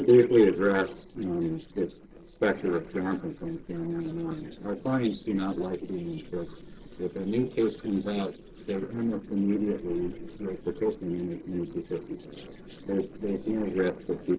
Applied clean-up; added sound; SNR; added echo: neural separator model SepFormer DNS4.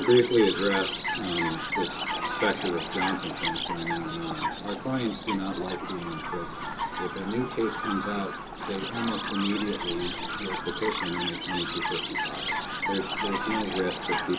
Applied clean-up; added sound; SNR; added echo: none; Chirp, tweet; 2 dB; reverberation time 0.2 s.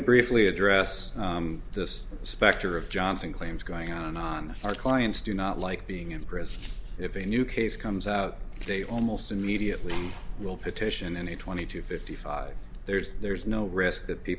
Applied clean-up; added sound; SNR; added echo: none; none; none; none.